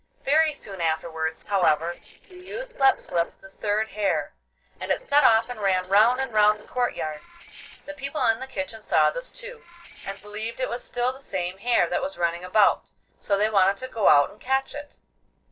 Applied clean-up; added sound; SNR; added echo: neural separator model SepFormer DNS4.